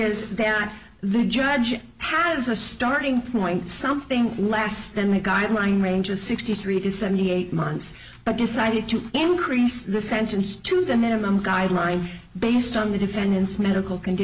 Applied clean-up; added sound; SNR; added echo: none; none; none; none.